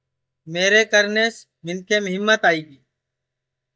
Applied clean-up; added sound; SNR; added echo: neural mask model DeepFilterNet 3.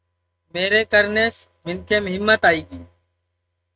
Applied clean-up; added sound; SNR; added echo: neural mask model RNNoise.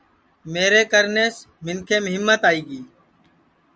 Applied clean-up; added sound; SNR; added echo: none; none; none; none.